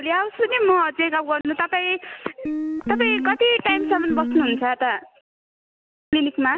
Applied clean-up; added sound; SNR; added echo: none; Guitar; 4 dB; none.